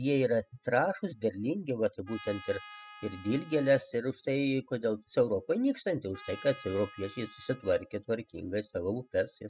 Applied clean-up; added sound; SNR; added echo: classical method spectral subtraction.